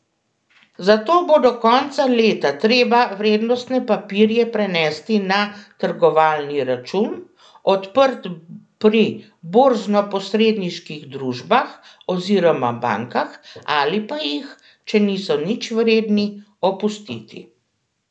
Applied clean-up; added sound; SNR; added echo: none; none; none; none.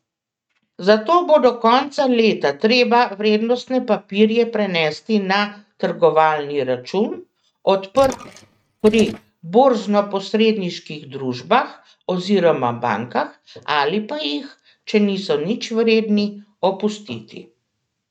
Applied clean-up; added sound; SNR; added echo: neural mask model RNNoise.